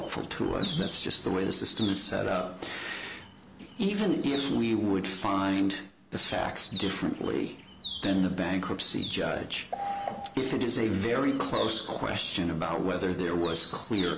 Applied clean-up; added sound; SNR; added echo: none; Bird; 11 dB; none.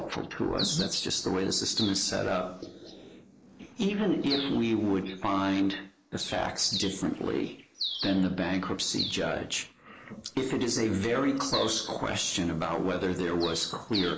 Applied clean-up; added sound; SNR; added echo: neural mask model Resemble Enhance denoiser.